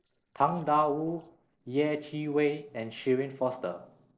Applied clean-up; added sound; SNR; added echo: neural separator model SepFormer DNS4.